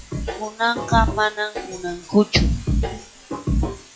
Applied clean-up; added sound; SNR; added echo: classical method log-MMSE.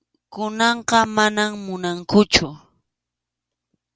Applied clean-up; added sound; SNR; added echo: none; none; none; none.